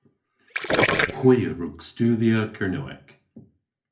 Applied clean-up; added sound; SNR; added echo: none; Gurgling; 4 dB; reverberation time 0.3 s.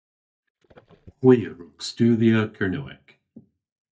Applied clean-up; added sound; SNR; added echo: neural mask model DeepFilterNet 3.